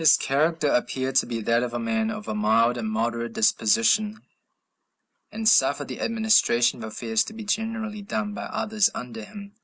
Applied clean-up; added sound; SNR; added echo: none; none; none; none.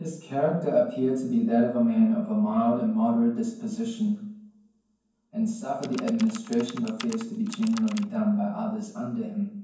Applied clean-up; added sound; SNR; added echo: none; Computer keyboard; 17 dB; reverberation time 0.9 s.